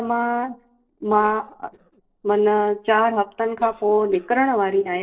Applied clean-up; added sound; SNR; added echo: neural separator model SepFormer DNS4.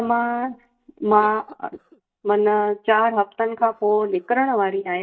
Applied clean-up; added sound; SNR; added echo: neural mask model DeepFilterNet 3.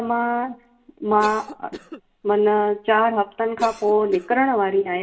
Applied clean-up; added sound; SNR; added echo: none; Cough; 20 dB; reverberation time 0.3 s.